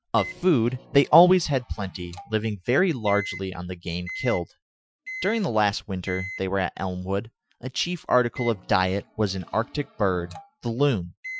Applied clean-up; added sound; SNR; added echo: classical method Wiener filter.